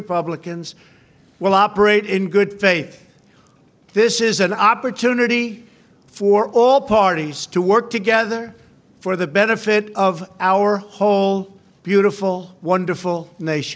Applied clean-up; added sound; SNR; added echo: none; none; none; none.